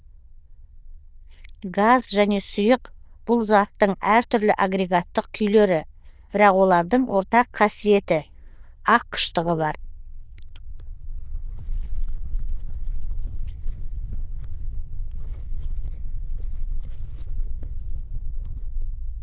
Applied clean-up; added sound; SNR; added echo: neural diffusion model UNIVERSE++.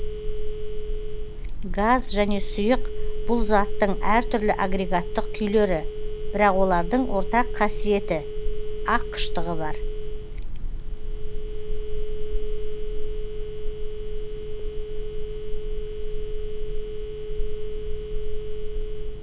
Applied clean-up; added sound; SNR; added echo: none; Telephone; -4 dB; none.